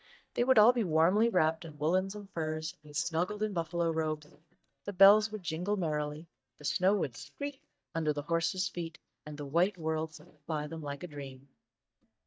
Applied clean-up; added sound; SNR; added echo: neural mask model DeepFilterNet 3.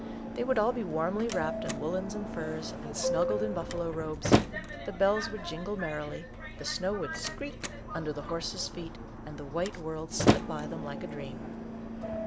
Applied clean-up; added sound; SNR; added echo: none; Subway, metro, underground + Slam; 0 dB; none.